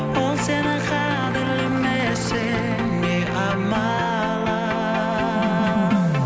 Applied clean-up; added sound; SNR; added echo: none; Engine; 17 dB; none.